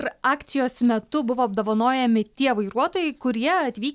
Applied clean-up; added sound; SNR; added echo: none; none; none; none.